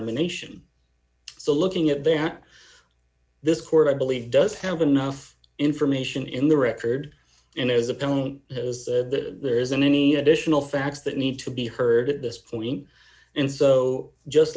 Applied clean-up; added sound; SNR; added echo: none; none; none; none.